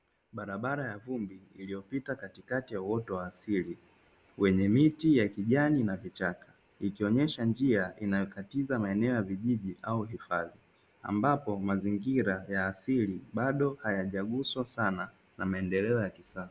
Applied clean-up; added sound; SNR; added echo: none; none; none; none.